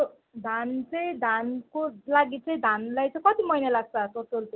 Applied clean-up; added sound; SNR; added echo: none; none; none; none.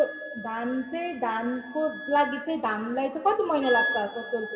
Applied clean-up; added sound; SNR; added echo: none; Wind instrument, woodwind instrument; 9 dB; reverberation time 1.7 s.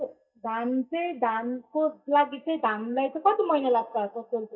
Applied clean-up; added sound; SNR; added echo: neural mask model DeepFilterNet 3.